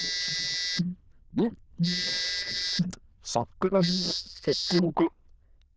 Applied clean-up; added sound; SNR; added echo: neural diffusion model UNIVERSE++.